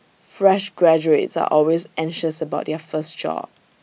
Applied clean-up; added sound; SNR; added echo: none; none; none; none.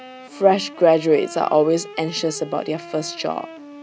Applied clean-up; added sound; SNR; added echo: none; Wind instrument, woodwind instrument; 17 dB; none.